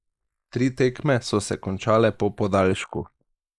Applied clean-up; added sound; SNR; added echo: neural mask model Resemble Enhance denoiser.